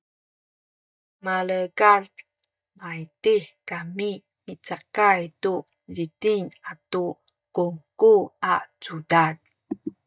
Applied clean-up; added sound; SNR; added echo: neural mask model DeepFilterNet 3.